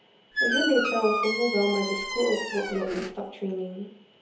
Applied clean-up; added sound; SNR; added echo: none; Squeak; 2 dB; reverberation time 0.7 s.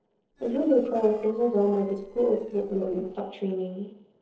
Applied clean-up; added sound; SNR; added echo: neural separator model SepFormer DNS4.